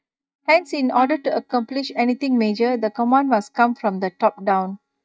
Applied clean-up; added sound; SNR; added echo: neural mask model DeepFilterNet 3.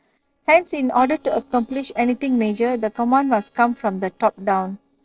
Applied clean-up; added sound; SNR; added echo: neural separator model SepFormer DNS4.